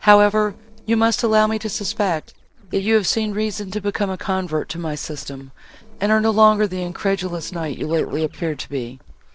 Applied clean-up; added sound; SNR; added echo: neural separator model SepFormer DNS4.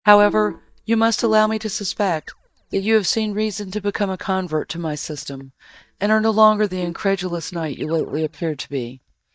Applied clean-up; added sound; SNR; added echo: neural mask model DeepFilterNet 3.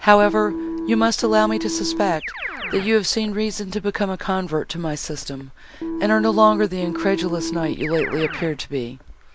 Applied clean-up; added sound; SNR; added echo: none; Keyboard (musical); 8 dB; none.